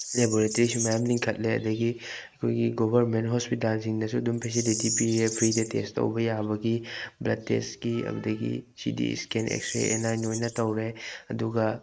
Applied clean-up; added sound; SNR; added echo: neural mask model RNNoise.